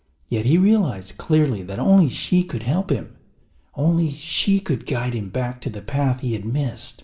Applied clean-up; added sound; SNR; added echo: none; none; none; reverberation time 0.4 s.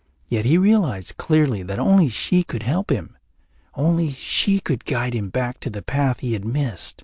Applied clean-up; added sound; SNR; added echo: none; none; none; none.